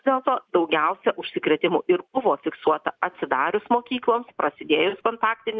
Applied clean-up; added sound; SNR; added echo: neural mask model Resemble Enhance denoiser.